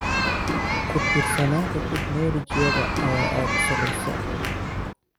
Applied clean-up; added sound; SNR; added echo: none; Human group actions; -3 dB; none.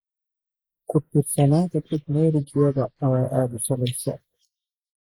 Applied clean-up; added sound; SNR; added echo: neural mask model Resemble Enhance denoiser.